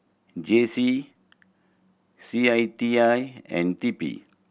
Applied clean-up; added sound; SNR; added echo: none; none; none; none.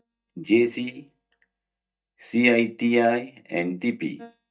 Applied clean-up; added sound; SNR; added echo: neural mask model DeepFilterNet 3.